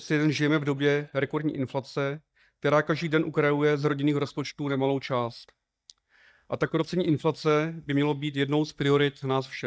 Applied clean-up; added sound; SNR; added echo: neural mask model DeepFilterNet 3.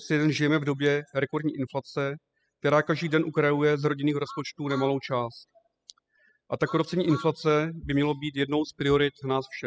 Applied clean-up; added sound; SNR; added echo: classical method spectral subtraction.